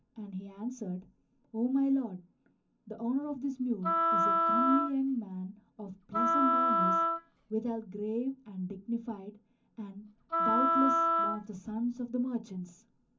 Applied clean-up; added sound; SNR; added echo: none; Wind instrument, woodwind instrument; -5 dB; reverberation time 0.3 s.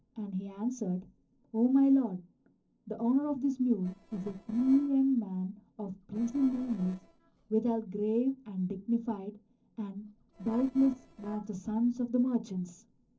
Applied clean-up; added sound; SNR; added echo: neural separator model SepFormer DNS4.